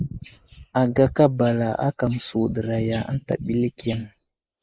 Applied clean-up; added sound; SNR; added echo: neural mask model Resemble Enhance denoiser.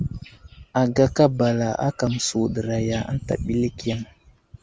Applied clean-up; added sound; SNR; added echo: none; none; none; none.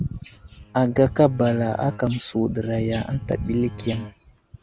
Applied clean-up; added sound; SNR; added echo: none; Bowed string instrument; 16 dB; none.